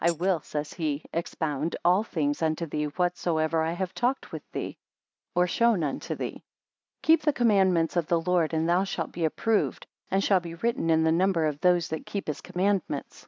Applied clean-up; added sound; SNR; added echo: neural mask model RNNoise.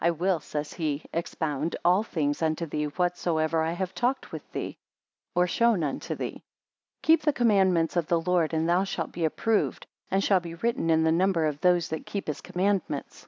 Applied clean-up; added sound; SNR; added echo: none; none; none; none.